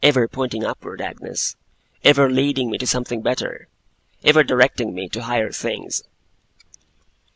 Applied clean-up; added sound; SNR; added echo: none; none; none; none.